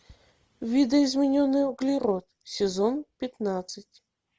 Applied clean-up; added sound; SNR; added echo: none; none; none; none.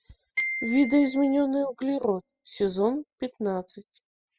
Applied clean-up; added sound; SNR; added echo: classical method spectral subtraction.